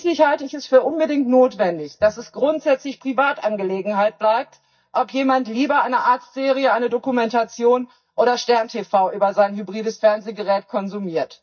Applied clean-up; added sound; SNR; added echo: neural mask model DeepFilterNet 3.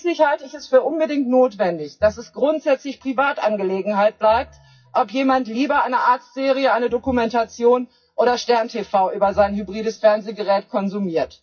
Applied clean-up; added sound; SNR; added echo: classical method WPE with log-MMSE.